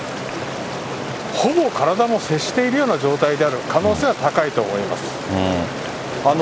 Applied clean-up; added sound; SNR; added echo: none; Stream; 12 dB; none.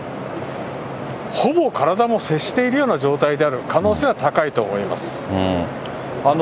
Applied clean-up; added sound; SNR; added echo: none; none; none; none.